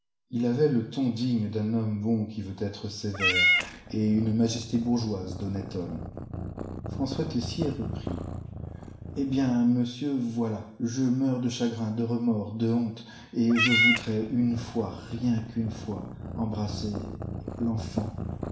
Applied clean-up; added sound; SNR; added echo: none; Meow / Purr; 5 dB; reverberation time 0.7 s.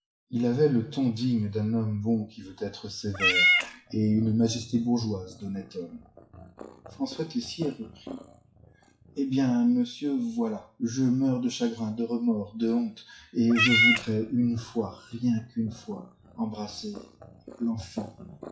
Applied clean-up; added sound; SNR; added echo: classical method WPE with log-MMSE.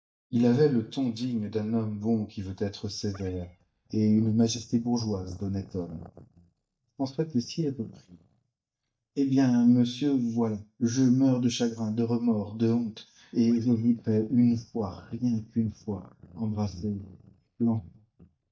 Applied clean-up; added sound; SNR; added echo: neural mask model DeepFilterNet 3.